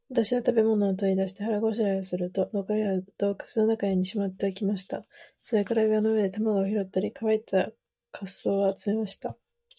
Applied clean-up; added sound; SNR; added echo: neural mask model DeepFilterNet 3.